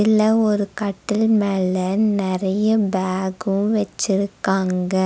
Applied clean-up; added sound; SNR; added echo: none; none; none; none.